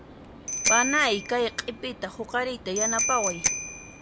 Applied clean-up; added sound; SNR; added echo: none; Bicycle bell; 2 dB; none.